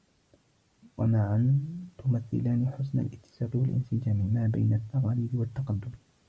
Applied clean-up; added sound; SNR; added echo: none; none; none; none.